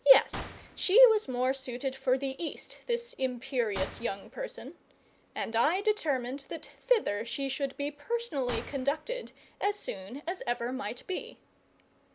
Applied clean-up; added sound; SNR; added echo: none; Gunshot, gunfire; 17 dB; none.